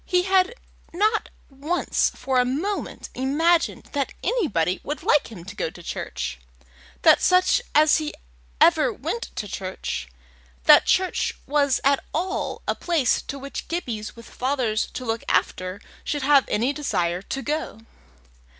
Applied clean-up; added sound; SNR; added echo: none; none; none; none.